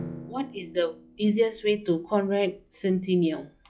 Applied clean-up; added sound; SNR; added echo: classical method log-MMSE.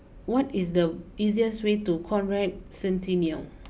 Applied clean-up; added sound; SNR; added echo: none; none; none; none.